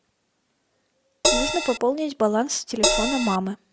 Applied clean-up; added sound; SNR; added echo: none; Crash cymbal; -4 dB; none.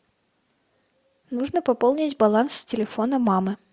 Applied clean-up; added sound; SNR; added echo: none; none; none; none.